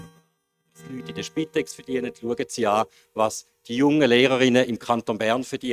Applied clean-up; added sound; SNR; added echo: neural mask model RNNoise.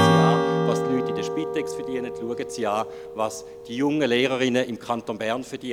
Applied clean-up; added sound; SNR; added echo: none; Strum; -1 dB; none.